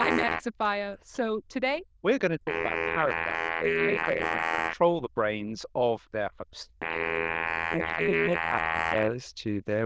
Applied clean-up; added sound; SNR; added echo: neural diffusion model UNIVERSE++.